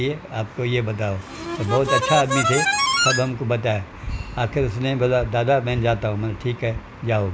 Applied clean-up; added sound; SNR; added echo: none; Harmonica; 0 dB; none.